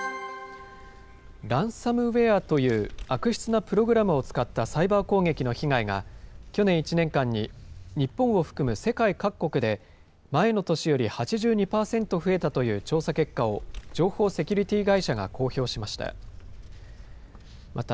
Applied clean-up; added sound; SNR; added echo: none; Vehicle; 17 dB; none.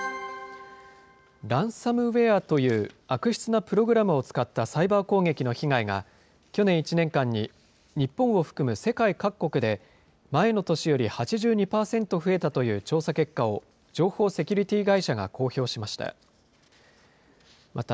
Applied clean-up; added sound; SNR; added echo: none; none; none; none.